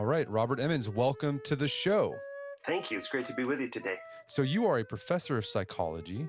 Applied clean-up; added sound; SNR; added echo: none; Wind instrument, woodwind instrument; 18 dB; none.